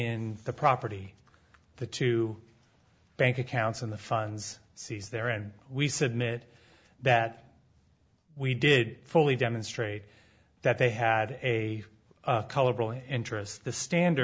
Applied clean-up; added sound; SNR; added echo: none; none; none; none.